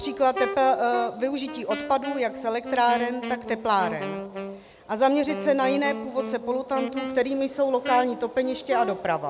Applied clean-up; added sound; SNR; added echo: none; Wind instrument, woodwind instrument; 10 dB; none.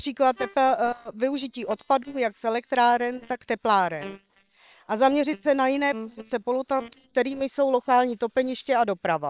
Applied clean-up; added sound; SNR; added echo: neural separator model SepFormer WHAM!.